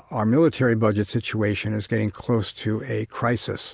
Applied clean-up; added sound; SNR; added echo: none; none; none; none.